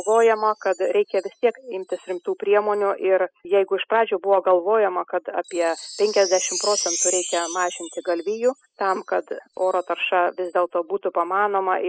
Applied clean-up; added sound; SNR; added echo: classical method spectral subtraction.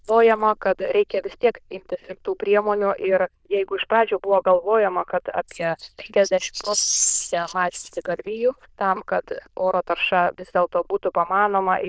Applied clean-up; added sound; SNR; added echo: neural diffusion model UNIVERSE++.